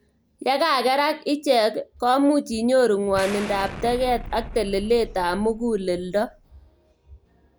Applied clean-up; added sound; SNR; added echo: none; Explosion; 13 dB; none.